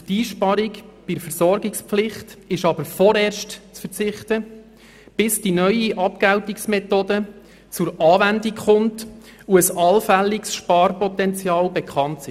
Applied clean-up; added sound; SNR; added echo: none; none; none; none.